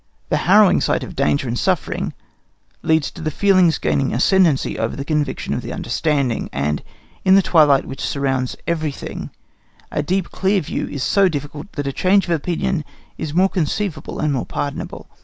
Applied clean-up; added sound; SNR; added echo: none; none; none; none.